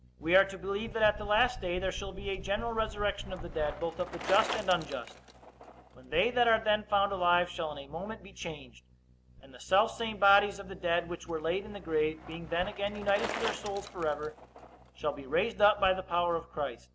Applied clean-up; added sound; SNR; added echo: none; Bicycle; 15 dB; none.